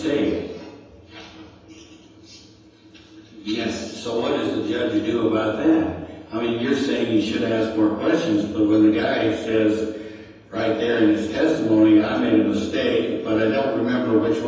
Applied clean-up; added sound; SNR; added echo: none; none; none; reverberation time 1.1 s.